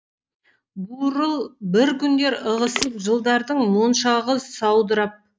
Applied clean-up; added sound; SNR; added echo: neural mask model DeepFilterNet 3.